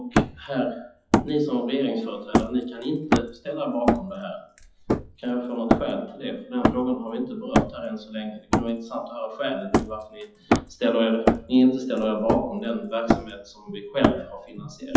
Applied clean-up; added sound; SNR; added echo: classical method WPE with log-MMSE.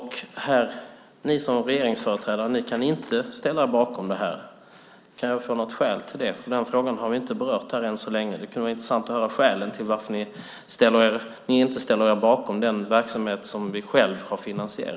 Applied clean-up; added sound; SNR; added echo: none; none; none; none.